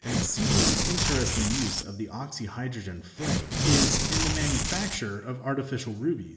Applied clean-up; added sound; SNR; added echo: none; Tearing; -5 dB; reverberation time 1.1 s.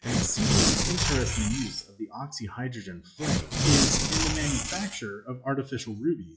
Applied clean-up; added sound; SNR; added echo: classical method WPE with log-MMSE.